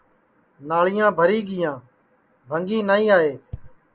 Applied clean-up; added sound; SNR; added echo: none; none; none; none.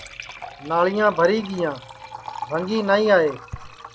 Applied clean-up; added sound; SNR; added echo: none; Liquid; 15 dB; none.